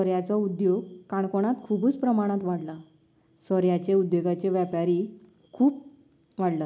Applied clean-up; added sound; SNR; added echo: none; none; none; none.